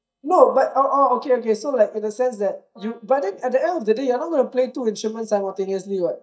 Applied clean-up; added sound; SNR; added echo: neural mask model DeepFilterNet 3.